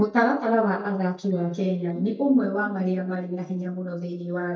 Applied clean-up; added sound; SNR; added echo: neural mask model DeepFilterNet 3.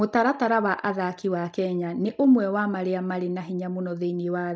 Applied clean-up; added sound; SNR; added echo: none; none; none; none.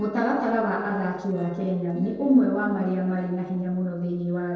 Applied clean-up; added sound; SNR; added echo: neural separator model SepFormer DNS4.